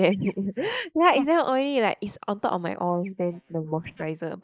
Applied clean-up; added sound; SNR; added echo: neural mask model Resemble Enhance denoiser.